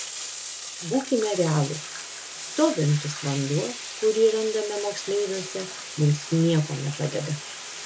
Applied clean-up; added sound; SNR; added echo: none; Bathtub (filling or washing); 10 dB; none.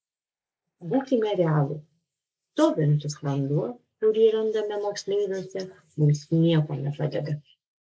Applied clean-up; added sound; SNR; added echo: neural mask model Resemble Enhance denoiser.